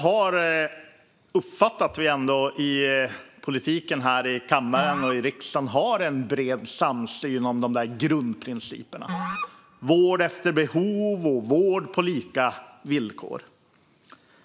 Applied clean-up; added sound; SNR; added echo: none; Musical instrument; 12 dB; none.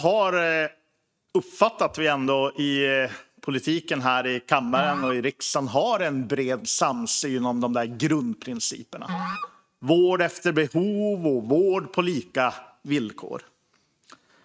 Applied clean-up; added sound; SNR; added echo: neural mask model RNNoise.